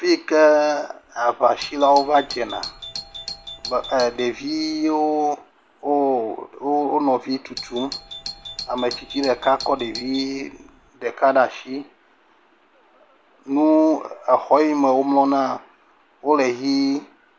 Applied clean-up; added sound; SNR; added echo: none; Doorbell; 14 dB; none.